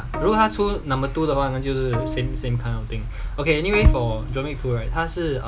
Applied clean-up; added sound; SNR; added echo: none; Bowed string instrument; 14 dB; none.